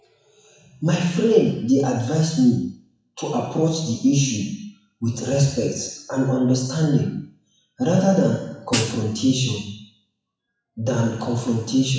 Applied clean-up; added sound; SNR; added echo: classical method WPE with log-MMSE.